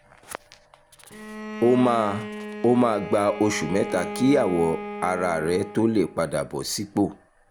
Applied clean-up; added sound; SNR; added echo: none; Bowed string instrument; 11 dB; none.